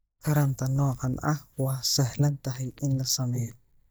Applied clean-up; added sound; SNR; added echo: neural mask model DeepFilterNet 3.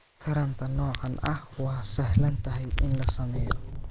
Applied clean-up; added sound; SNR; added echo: neural mask model Resemble Enhance denoiser.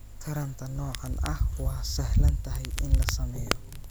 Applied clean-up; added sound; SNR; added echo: none; Crackle; 11 dB; none.